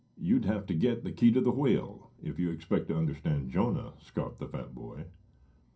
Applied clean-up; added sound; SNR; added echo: none; none; none; reverberation time 0.3 s.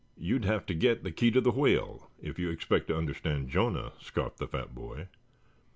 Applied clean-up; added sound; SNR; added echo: none; none; none; none.